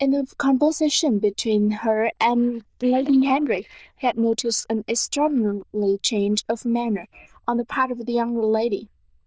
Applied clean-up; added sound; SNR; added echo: neural diffusion model UNIVERSE++.